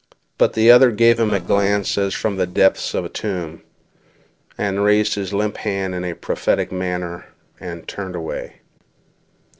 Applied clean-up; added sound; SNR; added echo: neural separator model SepFormer DNS4.